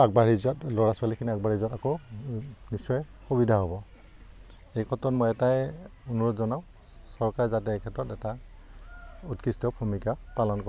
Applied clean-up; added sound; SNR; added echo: none; none; none; none.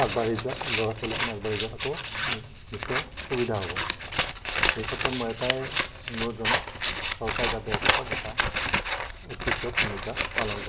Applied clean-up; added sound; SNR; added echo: none; Scissors; -4 dB; reverberation time 2.0 s.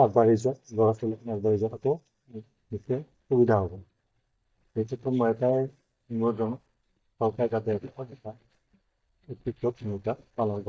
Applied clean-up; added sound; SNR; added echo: neural mask model DeepFilterNet 3.